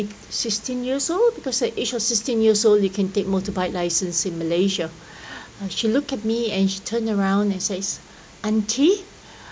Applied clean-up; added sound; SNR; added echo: none; none; none; none.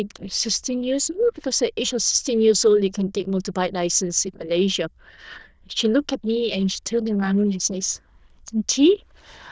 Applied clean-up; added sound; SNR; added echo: neural diffusion model UNIVERSE++.